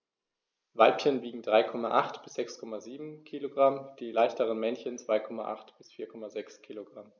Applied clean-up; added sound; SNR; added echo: neural mask model Resemble Enhance denoiser.